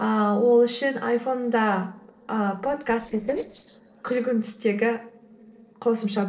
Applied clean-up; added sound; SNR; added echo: neural separator model SepFormer DNS4.